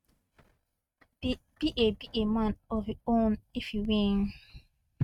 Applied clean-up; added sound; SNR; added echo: neural mask model RNNoise.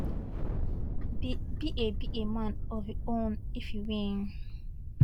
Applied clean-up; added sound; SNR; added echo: none; Thunder; -2 dB; none.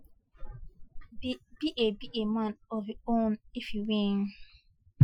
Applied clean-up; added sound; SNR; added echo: classical method Wiener filter.